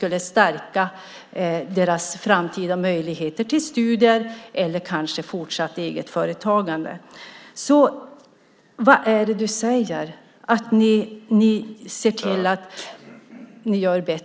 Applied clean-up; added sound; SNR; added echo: none; none; none; none.